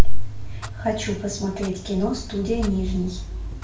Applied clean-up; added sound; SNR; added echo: none; Clock; 14 dB; reverberation time 0.3 s.